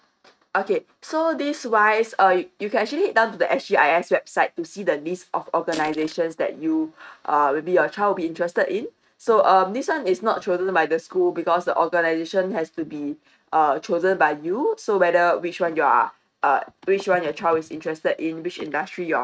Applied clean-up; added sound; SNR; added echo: neural mask model RNNoise.